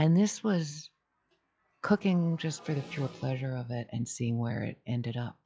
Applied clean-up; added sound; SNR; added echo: classical method log-MMSE.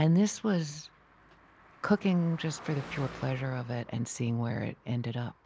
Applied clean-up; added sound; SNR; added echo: none; Car passing by; 20 dB; none.